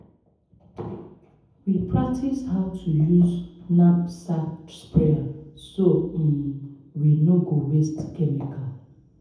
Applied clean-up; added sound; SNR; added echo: none; none; none; reverberation time 0.9 s.